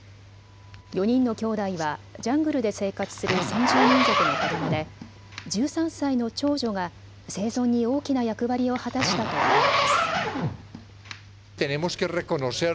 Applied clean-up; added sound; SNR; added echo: none; Zipper (clothing); 2 dB; none.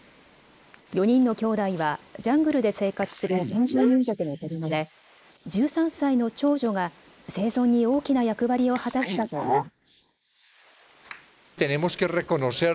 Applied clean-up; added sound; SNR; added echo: neural mask model Resemble Enhance denoiser.